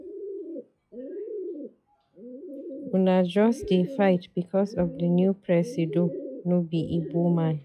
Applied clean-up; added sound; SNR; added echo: classical method log-MMSE.